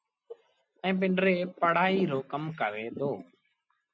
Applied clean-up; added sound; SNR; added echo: none; none; none; none.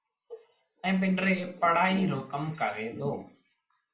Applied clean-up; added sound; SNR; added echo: none; none; none; reverberation time 0.4 s.